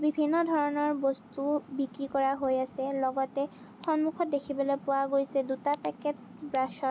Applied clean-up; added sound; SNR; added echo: none; none; none; none.